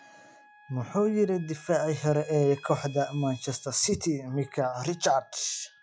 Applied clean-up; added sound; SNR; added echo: classical method log-MMSE.